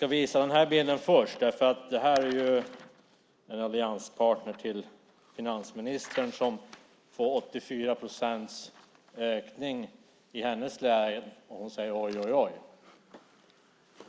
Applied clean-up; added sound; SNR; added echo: none; none; none; none.